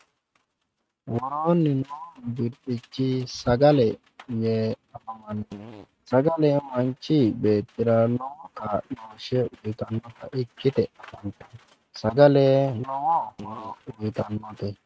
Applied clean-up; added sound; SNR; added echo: neural mask model RNNoise.